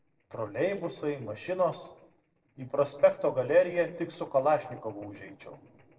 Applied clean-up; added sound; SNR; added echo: neural separator model SepFormer DNS4.